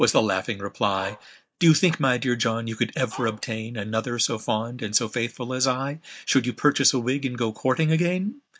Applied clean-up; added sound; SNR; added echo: neural mask model DeepFilterNet 3.